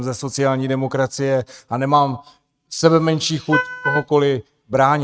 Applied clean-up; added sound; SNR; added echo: neural mask model RNNoise.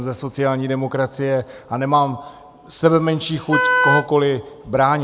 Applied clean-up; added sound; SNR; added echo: none; Wind instrument, woodwind instrument; 1 dB; none.